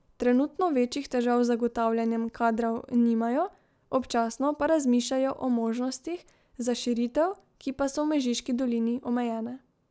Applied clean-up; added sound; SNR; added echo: none; none; none; none.